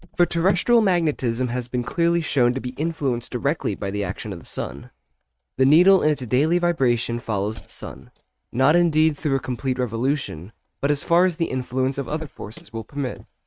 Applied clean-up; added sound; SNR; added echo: neural mask model RNNoise.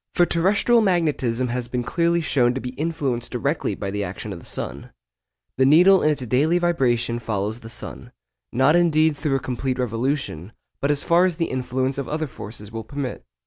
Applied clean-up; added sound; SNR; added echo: none; none; none; none.